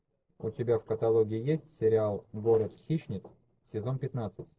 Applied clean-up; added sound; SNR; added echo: neural separator model SepFormer DNS4.